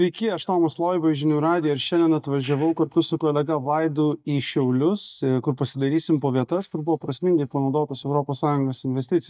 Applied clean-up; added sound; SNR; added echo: neural mask model DeepFilterNet 3.